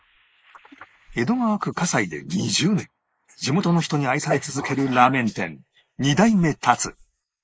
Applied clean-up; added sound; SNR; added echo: neural mask model Resemble Enhance denoiser.